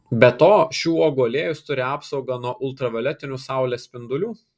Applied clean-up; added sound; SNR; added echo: none; none; none; none.